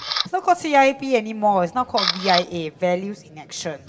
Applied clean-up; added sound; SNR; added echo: none; Camera; 9 dB; reverberation time 2.4 s.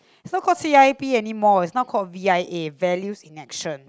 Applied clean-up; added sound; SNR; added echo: none; none; none; none.